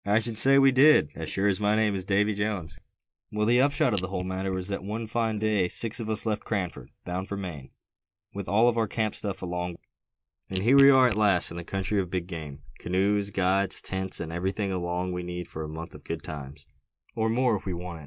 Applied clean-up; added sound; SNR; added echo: neural mask model DeepFilterNet 3.